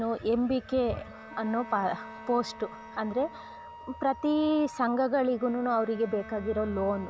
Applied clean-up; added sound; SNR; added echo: none; Wind instrument, woodwind instrument + Bowed string instrument; 17 dB; none.